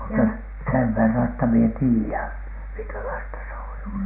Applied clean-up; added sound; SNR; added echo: none; none; none; none.